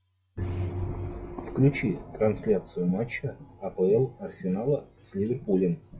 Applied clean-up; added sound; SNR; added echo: classical method log-MMSE.